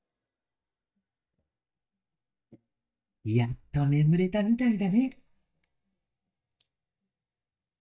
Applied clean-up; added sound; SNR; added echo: neural mask model DeepFilterNet 3.